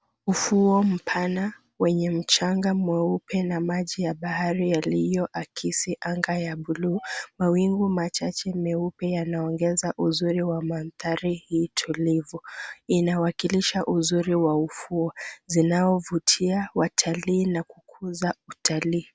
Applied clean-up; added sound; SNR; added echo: none; none; none; none.